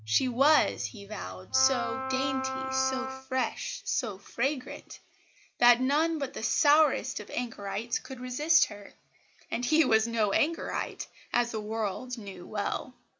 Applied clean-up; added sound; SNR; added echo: none; Wind instrument, woodwind instrument; 5 dB; none.